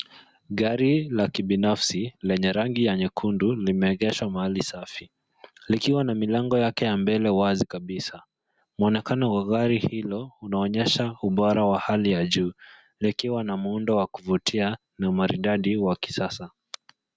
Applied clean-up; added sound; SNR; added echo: none; none; none; none.